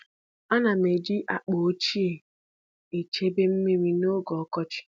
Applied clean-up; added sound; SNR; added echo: none; none; none; none.